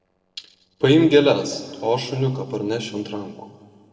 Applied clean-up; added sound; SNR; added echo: neural separator model SepFormer DNS4.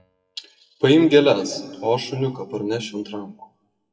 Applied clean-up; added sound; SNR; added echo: classical method WPE with log-MMSE.